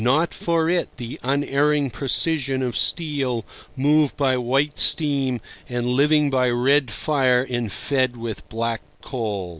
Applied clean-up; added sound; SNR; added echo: none; none; none; none.